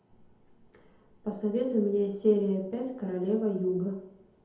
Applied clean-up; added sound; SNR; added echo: none; none; none; reverberation time 2.0 s.